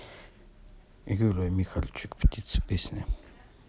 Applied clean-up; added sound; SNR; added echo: none; none; none; none.